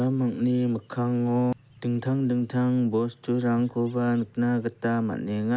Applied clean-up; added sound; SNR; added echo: none; none; none; none.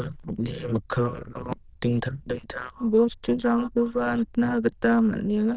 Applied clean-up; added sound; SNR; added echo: neural diffusion model UNIVERSE++.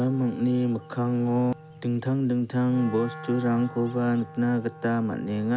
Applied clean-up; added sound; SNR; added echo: none; Wind instrument, woodwind instrument; 18 dB; none.